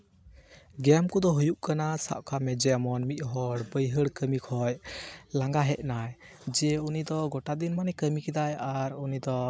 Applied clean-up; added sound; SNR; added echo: none; none; none; none.